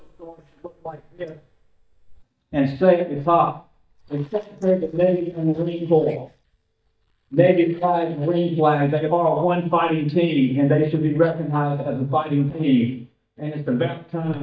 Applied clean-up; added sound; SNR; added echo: neural mask model DeepFilterNet 3.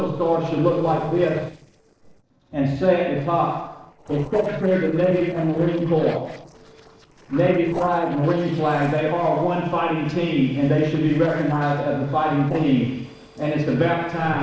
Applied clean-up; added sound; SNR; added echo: neural separator model SepFormer DNS4.